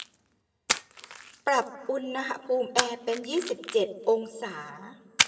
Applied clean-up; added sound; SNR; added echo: none; Splash, splatter; 4 dB; reverberation time 1.2 s.